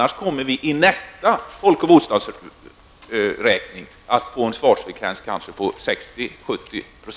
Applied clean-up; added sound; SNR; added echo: none; none; none; none.